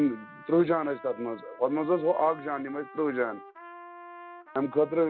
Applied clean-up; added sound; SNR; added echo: none; Trumpet; 18 dB; none.